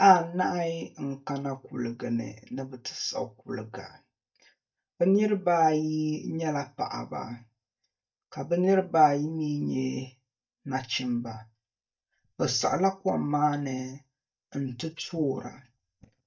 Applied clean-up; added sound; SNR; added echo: neural mask model DeepFilterNet 3.